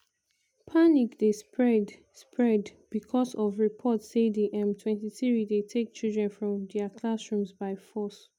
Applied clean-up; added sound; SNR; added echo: none; none; none; none.